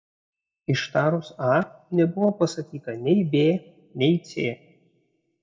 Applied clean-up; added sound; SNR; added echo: neural mask model DeepFilterNet 3.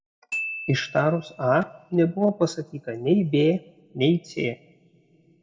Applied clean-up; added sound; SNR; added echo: none; Glockenspiel; 14 dB; reverberation time 0.6 s.